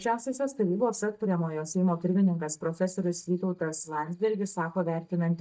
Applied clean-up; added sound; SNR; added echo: neural mask model DeepFilterNet 3.